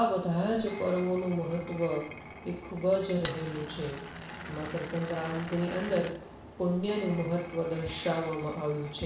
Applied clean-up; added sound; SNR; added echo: none; Glass; 12 dB; reverberation time 0.7 s.